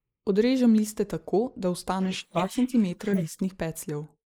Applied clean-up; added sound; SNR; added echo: neural mask model Resemble Enhance denoiser.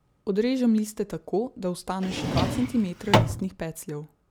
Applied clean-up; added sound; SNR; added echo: none; Drawer open or close; -2 dB; none.